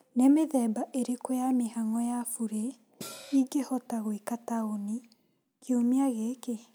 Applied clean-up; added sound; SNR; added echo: none; Cymbal; 13 dB; none.